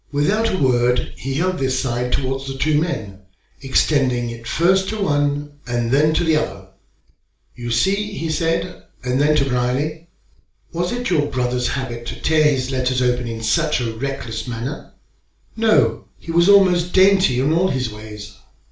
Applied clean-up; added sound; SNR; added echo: none; none; none; reverberation time 0.4 s.